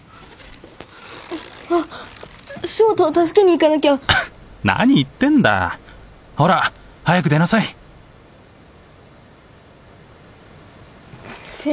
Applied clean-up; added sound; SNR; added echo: none; none; none; none.